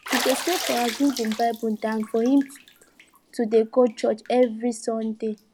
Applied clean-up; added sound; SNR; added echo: none; Bathtub (filling or washing); 11 dB; none.